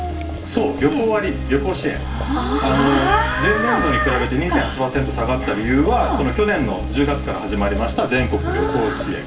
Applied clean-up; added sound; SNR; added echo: none; Boiling; 19 dB; reverberation time 0.2 s.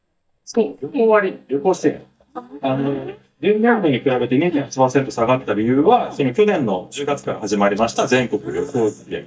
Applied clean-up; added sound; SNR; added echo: neural mask model DeepFilterNet 3.